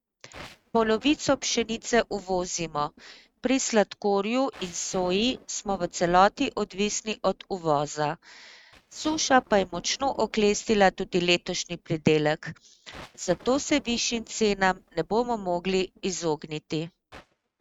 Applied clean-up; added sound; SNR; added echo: neural mask model RNNoise.